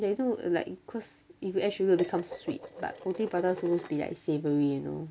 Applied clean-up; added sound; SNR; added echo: none; Dishes, pots, and pans; 15 dB; none.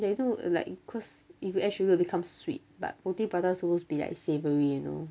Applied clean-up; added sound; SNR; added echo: none; none; none; none.